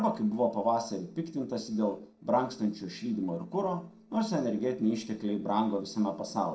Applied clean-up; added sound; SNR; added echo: neural separator model SepFormer DNS4.